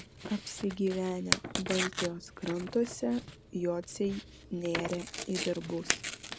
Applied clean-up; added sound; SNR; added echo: none; Tearing; 4 dB; none.